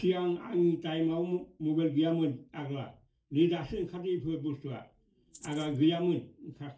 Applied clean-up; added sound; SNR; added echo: neural separator model SepFormer DNS4.